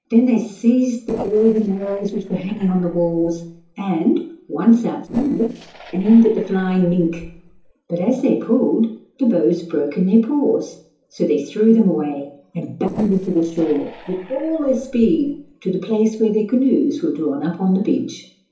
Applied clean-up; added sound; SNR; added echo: neural separator model SepFormer DNS4.